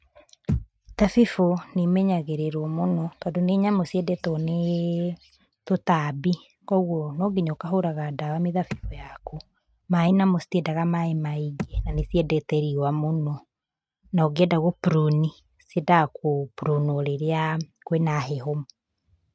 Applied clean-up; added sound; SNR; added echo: neural mask model RNNoise.